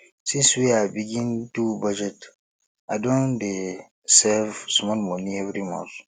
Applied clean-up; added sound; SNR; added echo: none; none; none; none.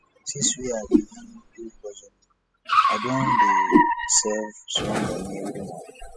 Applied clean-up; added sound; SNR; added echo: classical method spectral subtraction.